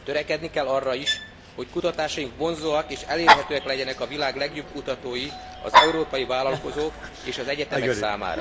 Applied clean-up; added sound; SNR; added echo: none; Dog + Bowed string instrument; -1 dB; none.